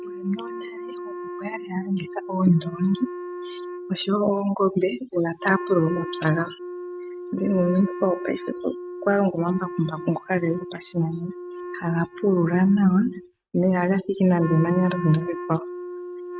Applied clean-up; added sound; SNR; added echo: neural mask model RNNoise.